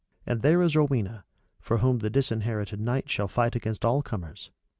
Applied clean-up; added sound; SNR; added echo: none; none; none; none.